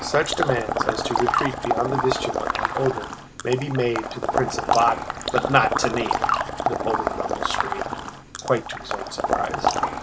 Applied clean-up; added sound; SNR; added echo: none; Water / Liquid; -1 dB; none.